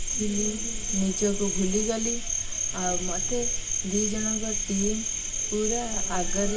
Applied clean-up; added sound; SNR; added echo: none; Cricket; -1 dB; reverberation time 0.4 s.